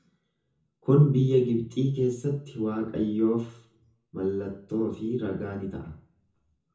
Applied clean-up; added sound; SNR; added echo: none; none; none; reverberation time 0.6 s.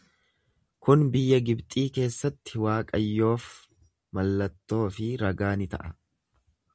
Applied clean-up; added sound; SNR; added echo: none; none; none; none.